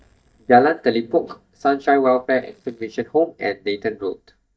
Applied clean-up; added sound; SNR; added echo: neural mask model DeepFilterNet 3.